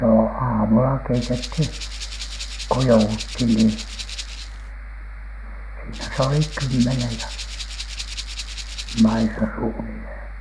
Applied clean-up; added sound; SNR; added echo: none; Rattle (instrument); 12 dB; none.